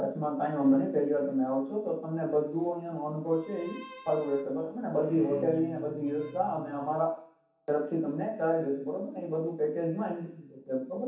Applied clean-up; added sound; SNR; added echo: none; Bowed string instrument; 15 dB; reverberation time 0.7 s.